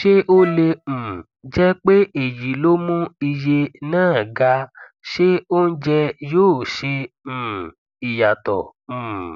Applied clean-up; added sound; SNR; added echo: none; Wind instrument, woodwind instrument; 15 dB; none.